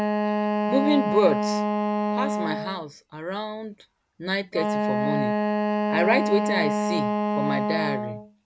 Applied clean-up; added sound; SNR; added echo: none; Wind instrument, woodwind instrument; -2 dB; none.